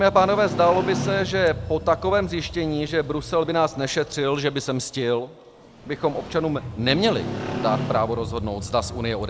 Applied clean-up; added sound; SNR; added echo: none; Motorcycle; 9 dB; none.